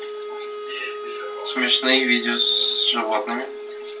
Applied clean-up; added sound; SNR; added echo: none; Wind instrument, woodwind instrument; 12 dB; reverberation time 0.2 s.